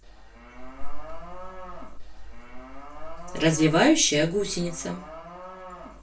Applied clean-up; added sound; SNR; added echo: none; Livestock, farm animals, working animals; 17 dB; reverberation time 0.2 s.